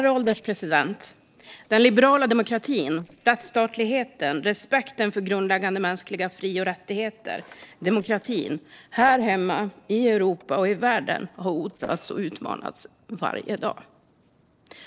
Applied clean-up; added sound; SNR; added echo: neural separator model SepFormer DNS4.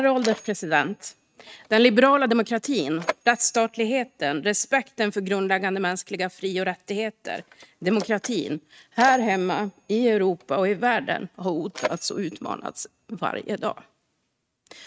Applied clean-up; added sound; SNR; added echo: neural mask model RNNoise.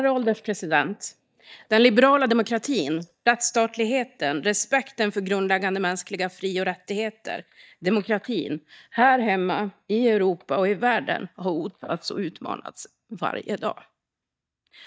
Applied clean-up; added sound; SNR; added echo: neural mask model DeepFilterNet 3.